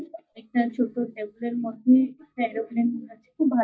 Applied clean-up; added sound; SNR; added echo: neural mask model DeepFilterNet 3.